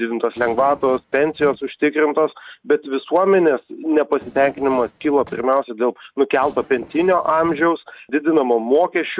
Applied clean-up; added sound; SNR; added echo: neural mask model RNNoise.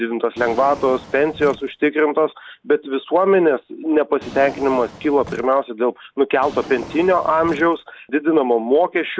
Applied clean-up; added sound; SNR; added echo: none; Drawer open or close; 18 dB; none.